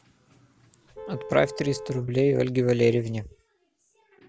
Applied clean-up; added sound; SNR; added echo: none; Vehicle horn, car horn, honking; 13 dB; none.